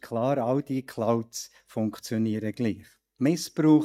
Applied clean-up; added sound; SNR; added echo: neural mask model DeepFilterNet 3.